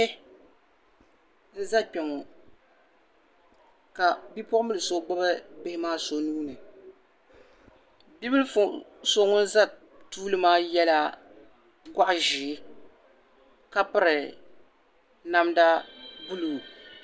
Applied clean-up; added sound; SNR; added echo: none; none; none; none.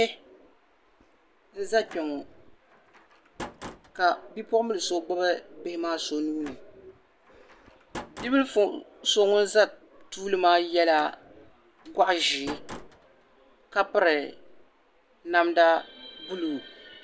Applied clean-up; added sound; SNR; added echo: none; Slam; 18 dB; none.